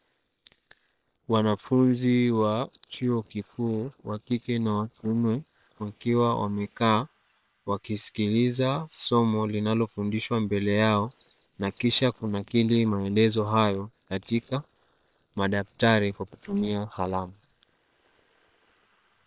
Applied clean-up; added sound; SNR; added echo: neural separator model SepFormer WHAM!.